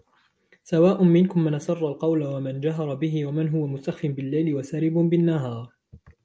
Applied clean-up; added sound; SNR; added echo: none; none; none; none.